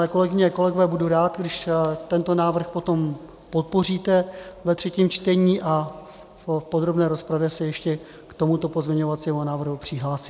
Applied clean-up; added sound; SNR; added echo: none; none; none; none.